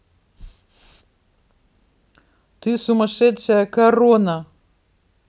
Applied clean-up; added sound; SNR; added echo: none; none; none; none.